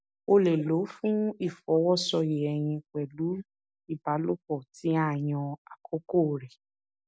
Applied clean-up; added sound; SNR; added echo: none; none; none; none.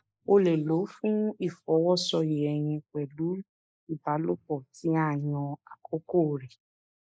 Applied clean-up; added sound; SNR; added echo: neural mask model Resemble Enhance denoiser.